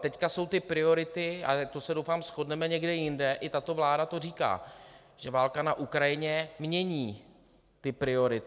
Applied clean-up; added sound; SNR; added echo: none; none; none; none.